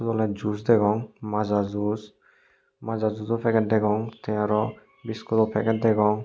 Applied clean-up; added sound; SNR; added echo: none; none; none; none.